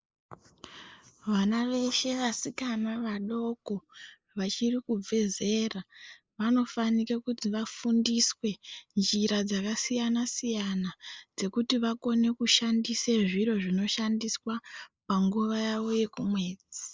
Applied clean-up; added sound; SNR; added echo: neural mask model Resemble Enhance denoiser.